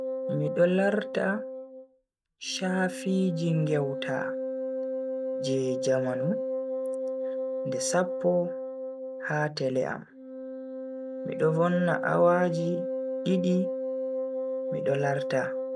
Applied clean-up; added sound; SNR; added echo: none; Wind instrument, woodwind instrument; 3 dB; none.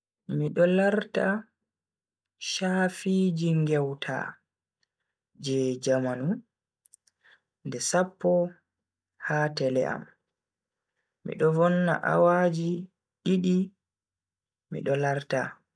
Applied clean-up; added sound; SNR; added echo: none; none; none; none.